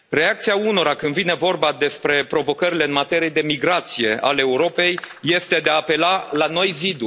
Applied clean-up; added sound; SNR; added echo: none; none; none; none.